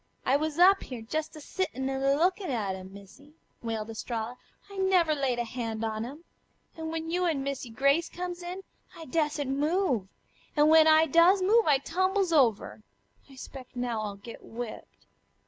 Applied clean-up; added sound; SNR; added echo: none; none; none; none.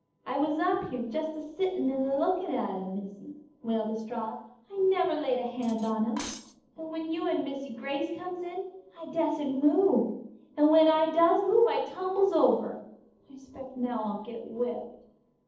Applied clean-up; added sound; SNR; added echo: neural separator model SepFormer DNS4.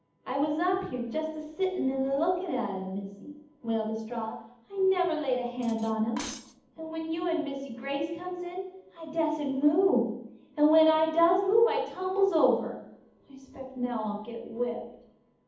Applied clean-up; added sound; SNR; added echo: none; Cutlery, silverware; 17 dB; reverberation time 0.8 s.